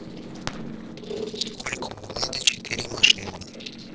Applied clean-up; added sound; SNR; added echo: neural separator model SepFormer DNS4.